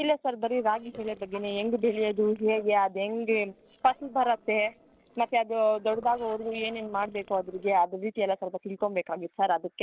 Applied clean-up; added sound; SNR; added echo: neural separator model SepFormer DNS4.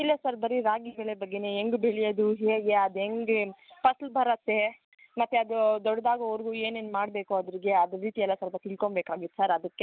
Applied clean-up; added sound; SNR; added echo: none; none; none; none.